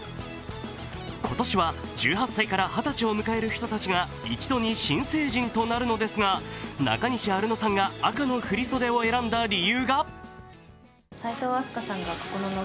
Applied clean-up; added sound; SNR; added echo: none; none; none; none.